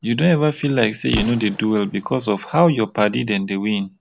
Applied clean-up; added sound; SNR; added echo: none; Explosion; 18 dB; none.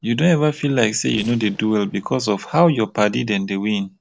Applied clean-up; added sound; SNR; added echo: neural separator model SepFormer DNS4.